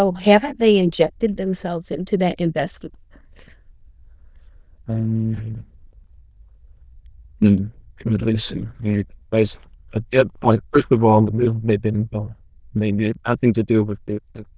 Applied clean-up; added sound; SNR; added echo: neural diffusion model UNIVERSE++.